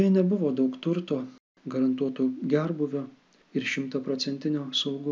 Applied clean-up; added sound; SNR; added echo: none; none; none; none.